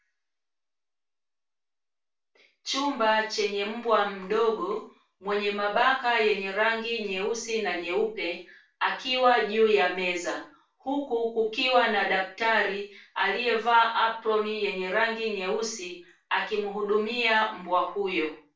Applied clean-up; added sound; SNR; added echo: none; none; none; reverberation time 0.3 s.